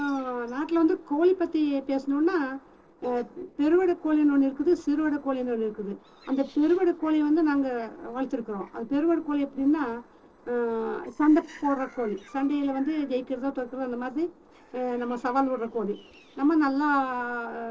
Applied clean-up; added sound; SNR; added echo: neural separator model SepFormer DNS4.